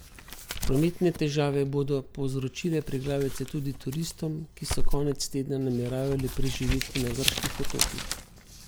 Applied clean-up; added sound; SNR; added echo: none; Crumpling, crinkling; 2 dB; none.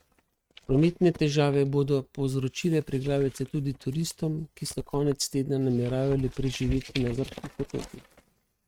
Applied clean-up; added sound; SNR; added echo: neural mask model RNNoise.